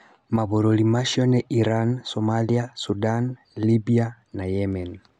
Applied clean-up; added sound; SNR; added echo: none; none; none; none.